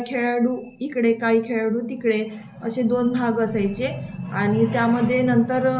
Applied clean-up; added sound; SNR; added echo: none; none; none; none.